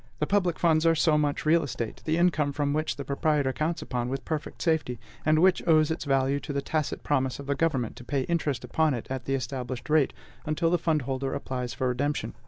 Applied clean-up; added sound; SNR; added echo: none; Writing; 16 dB; none.